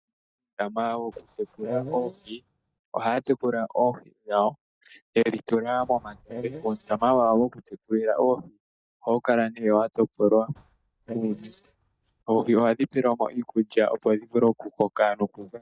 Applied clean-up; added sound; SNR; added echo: neural mask model DeepFilterNet 3.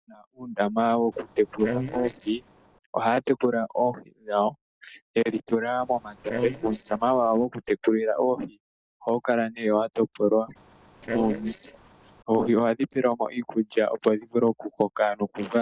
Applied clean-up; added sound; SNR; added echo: neural separator model SepFormer DNS4.